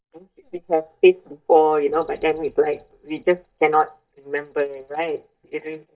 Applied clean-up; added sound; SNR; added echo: neural mask model DeepFilterNet 3.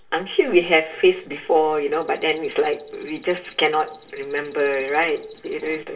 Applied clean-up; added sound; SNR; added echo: neural separator model SepFormer DNS4.